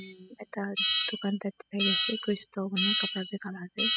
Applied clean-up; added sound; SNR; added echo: classical method spectral subtraction.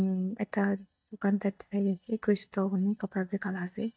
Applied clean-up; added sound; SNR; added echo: neural mask model DeepFilterNet 3.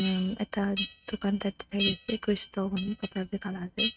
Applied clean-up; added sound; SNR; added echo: neural mask model RNNoise.